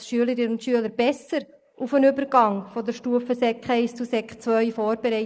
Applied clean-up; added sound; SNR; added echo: neural mask model Resemble Enhance denoiser.